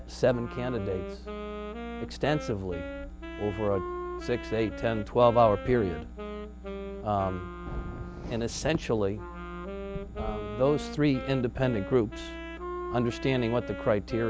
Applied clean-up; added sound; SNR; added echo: none; Wind instrument, woodwind instrument; 10 dB; none.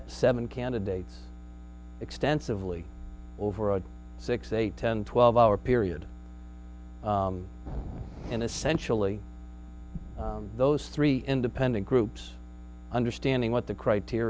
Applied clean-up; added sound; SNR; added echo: none; none; none; none.